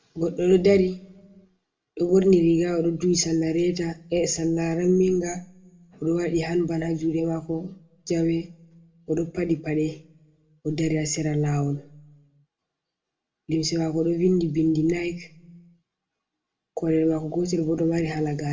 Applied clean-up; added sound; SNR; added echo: none; none; none; reverberation time 0.4 s.